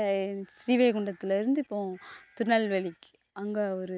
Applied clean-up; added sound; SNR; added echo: none; none; none; none.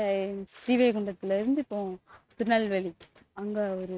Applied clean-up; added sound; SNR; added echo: neural mask model RNNoise.